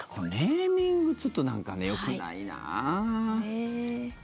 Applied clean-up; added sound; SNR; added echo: none; none; none; none.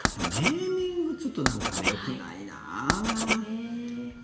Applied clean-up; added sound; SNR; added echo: none; Writing; 0 dB; reverberation time 0.9 s.